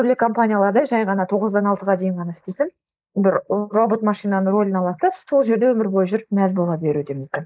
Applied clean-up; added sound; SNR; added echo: neural mask model Resemble Enhance denoiser.